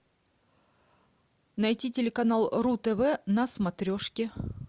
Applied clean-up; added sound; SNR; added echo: none; none; none; none.